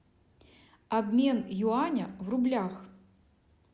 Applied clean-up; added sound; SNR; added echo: none; none; none; none.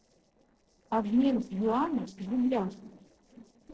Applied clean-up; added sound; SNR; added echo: neural separator model SepFormer DNS4.